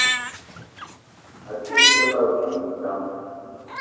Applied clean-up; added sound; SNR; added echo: none; Meow; -4 dB; reverberation time 2.2 s.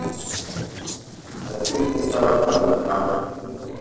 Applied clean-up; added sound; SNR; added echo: neural separator model SepFormer DNS4.